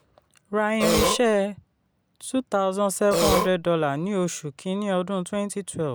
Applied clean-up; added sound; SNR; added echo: none; Burping, eructation; -2 dB; none.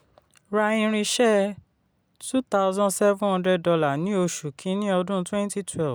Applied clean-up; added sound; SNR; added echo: none; none; none; none.